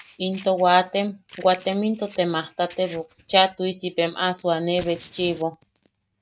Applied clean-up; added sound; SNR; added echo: neural mask model RNNoise.